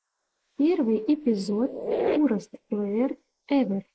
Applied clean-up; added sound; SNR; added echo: neural mask model Resemble Enhance denoiser.